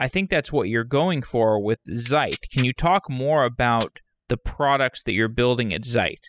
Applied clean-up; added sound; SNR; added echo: classical method spectral subtraction.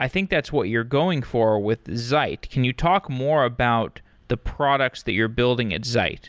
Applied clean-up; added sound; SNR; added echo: none; none; none; none.